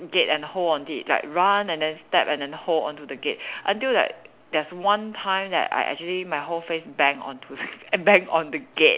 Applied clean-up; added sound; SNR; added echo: none; none; none; none.